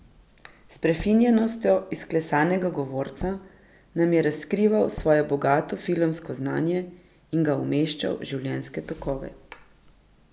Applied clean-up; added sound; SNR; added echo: none; Tap / Bass drum; 18 dB; none.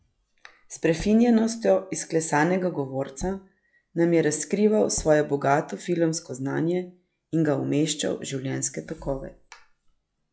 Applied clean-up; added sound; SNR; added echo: classical method log-MMSE.